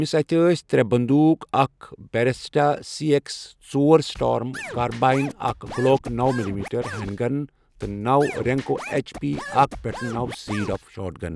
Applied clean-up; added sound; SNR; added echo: none; Scratching (performance technique); 13 dB; none.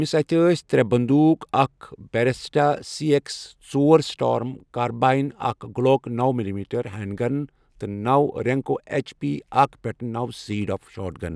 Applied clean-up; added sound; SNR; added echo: none; none; none; none.